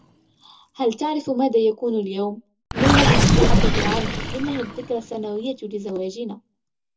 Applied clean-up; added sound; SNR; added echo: none; Gurgling; -3 dB; reverberation time 0.2 s.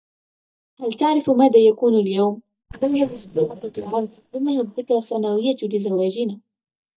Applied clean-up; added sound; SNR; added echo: neural mask model DeepFilterNet 3.